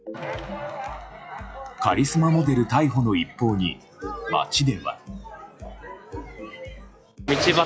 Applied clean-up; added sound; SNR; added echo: classical method log-MMSE.